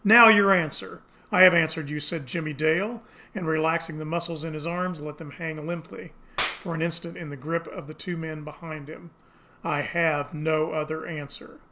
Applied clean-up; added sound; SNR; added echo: none; Clapping; 13 dB; none.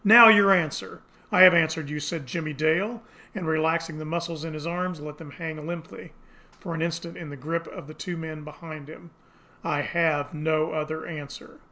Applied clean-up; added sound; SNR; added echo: none; none; none; none.